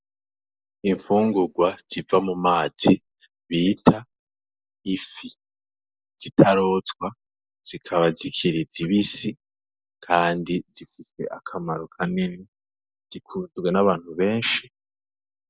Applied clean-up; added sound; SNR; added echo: none; none; none; none.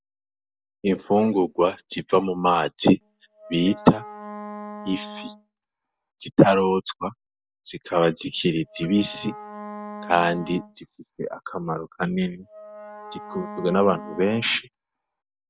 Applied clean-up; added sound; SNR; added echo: none; Wind instrument, woodwind instrument; 15 dB; none.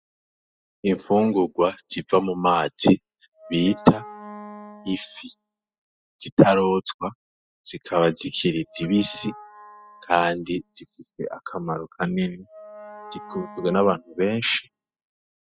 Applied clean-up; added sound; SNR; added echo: classical method spectral subtraction.